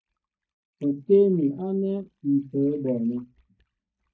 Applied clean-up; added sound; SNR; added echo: neural mask model DeepFilterNet 3.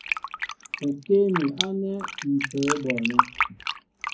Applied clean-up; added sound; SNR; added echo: none; Fill (with liquid); 2 dB; reverberation time 0.4 s.